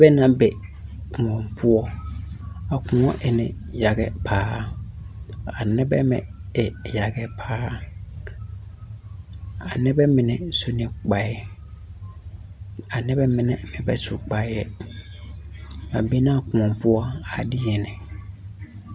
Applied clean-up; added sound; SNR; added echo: none; none; none; none.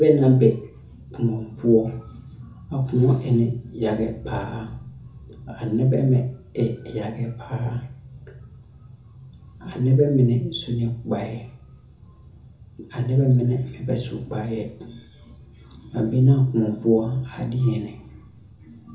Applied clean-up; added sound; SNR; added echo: none; none; none; reverberation time 0.6 s.